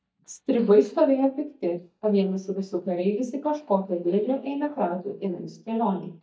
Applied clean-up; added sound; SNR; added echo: neural mask model DeepFilterNet 3.